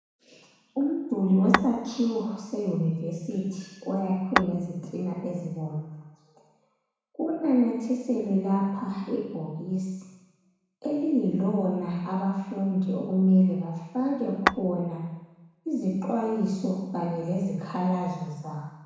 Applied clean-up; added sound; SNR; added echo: none; Tap / Glass; 4 dB; reverberation time 1.1 s.